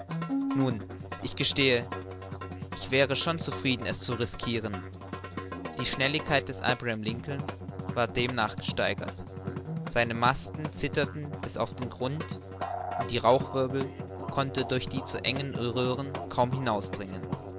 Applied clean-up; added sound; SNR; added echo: none; Musical instrument; 6 dB; none.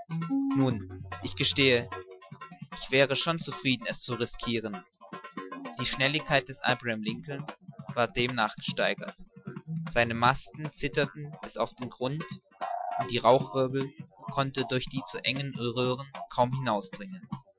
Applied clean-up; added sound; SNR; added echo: classical method Wiener filter.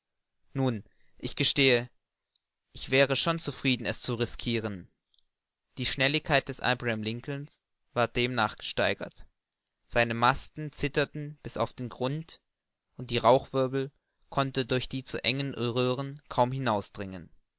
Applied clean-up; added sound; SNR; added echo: none; none; none; none.